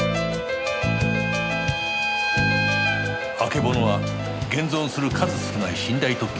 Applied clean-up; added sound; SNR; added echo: none; none; none; none.